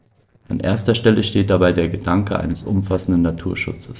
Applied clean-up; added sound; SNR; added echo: neural separator model SepFormer DNS4.